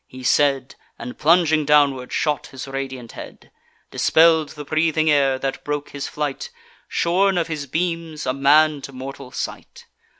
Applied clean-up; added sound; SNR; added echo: none; none; none; none.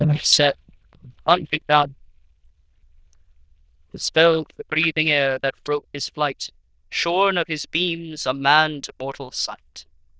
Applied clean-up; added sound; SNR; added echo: neural diffusion model UNIVERSE++.